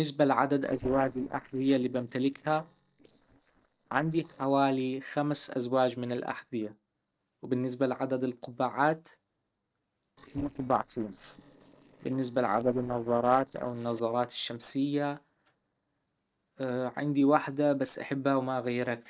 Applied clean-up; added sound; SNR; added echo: neural separator model SepFormer DNS4.